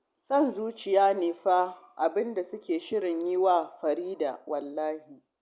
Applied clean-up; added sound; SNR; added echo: none; none; none; none.